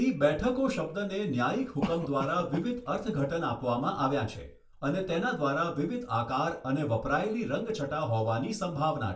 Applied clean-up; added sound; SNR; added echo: none; Cough; 11 dB; reverberation time 0.3 s.